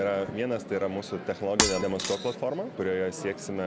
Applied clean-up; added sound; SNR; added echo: none; Shatter; 2 dB; none.